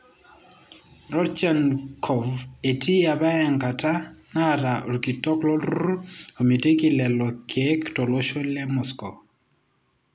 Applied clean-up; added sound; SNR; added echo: none; none; none; none.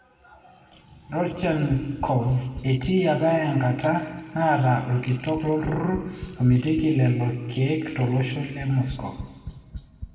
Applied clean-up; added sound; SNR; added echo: none; Tap; 16 dB; reverberation time 1.5 s.